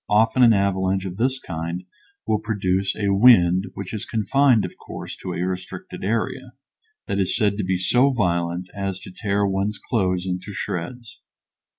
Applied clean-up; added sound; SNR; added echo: none; none; none; none.